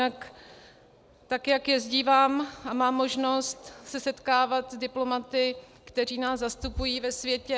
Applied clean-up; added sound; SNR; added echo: none; none; none; none.